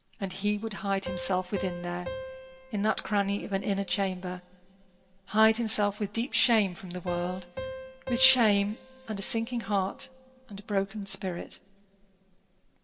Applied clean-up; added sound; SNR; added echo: none; Piano; 14 dB; reverberation time 1.9 s.